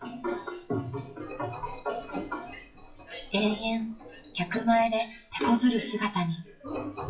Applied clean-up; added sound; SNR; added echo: classical method WPE with log-MMSE.